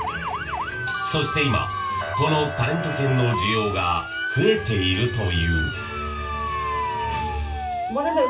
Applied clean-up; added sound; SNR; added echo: none; Motor vehicle (road) / Siren; 5 dB; reverberation time 0.2 s.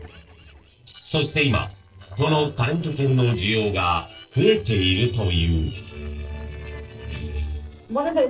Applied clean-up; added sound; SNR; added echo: neural separator model SepFormer DNS4.